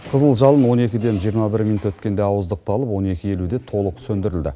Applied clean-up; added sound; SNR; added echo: none; none; none; none.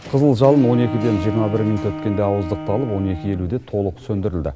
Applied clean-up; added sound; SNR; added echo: none; Bowed string instrument; 10 dB; none.